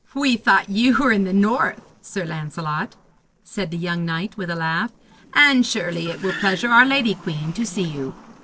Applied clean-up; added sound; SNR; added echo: neural separator model SepFormer DNS4.